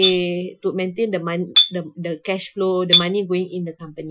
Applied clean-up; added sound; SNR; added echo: classical method Wiener filter.